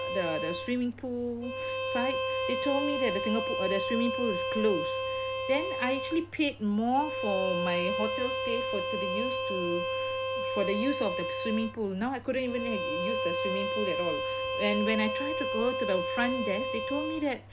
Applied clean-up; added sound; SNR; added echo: none; Bowed string instrument; 1 dB; none.